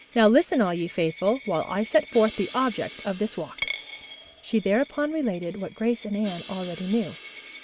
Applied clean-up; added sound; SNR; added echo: none; Coin (dropping) + Crash cymbal; 13 dB; none.